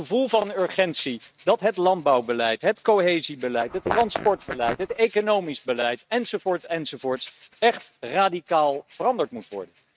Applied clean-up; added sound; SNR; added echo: neural mask model RNNoise.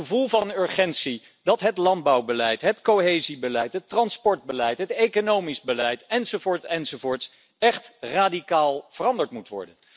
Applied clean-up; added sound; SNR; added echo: none; none; none; none.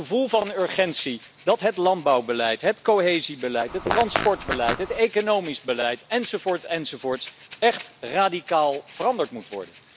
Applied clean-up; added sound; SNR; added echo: none; Breathing + Fart; 12 dB; none.